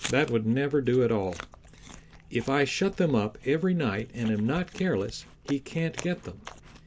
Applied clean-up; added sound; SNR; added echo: none; Chewing, mastication; 18 dB; none.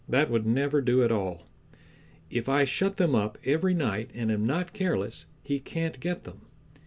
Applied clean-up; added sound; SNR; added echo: none; none; none; none.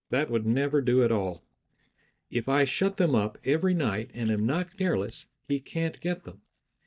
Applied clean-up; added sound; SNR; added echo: neural mask model DeepFilterNet 3.